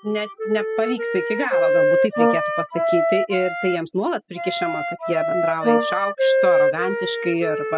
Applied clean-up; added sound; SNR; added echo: classical method spectral subtraction.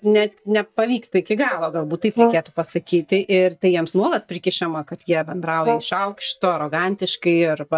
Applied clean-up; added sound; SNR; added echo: neural mask model DeepFilterNet 3.